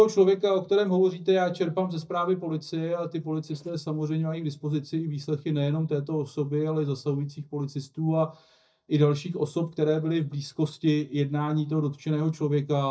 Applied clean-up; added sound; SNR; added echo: neural mask model DeepFilterNet 3.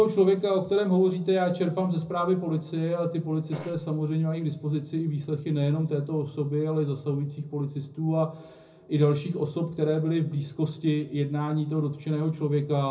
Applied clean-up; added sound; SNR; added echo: none; Fart; 15 dB; reverberation time 0.4 s.